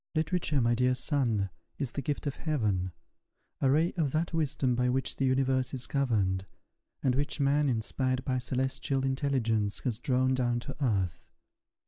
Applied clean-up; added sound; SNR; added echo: none; none; none; none.